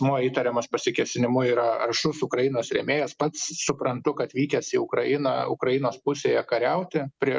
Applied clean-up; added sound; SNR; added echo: none; none; none; none.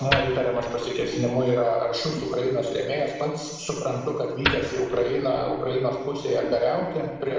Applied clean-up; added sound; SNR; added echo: none; Wood; 9 dB; reverberation time 1.2 s.